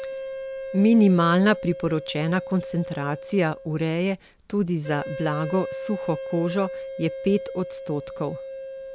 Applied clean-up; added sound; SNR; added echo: none; Wind instrument, woodwind instrument; 11 dB; none.